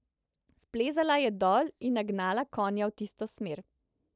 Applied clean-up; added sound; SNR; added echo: neural separator model SepFormer DNS4.